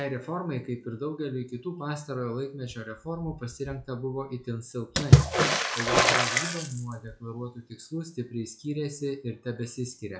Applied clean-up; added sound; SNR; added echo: classical method log-MMSE.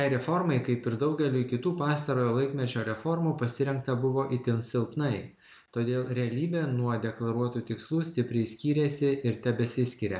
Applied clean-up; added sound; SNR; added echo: none; none; none; none.